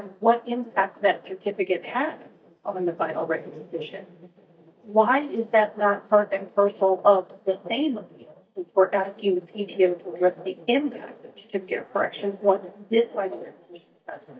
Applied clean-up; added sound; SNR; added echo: neural mask model DeepFilterNet 3.